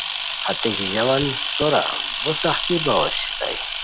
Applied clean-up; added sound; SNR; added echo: none; Camera; 2 dB; none.